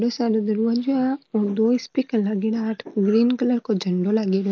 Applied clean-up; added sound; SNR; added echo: neural mask model Resemble Enhance denoiser.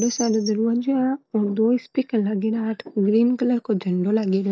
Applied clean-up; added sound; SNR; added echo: neural mask model DeepFilterNet 3.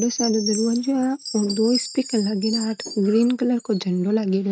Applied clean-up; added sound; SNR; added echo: neural mask model RNNoise.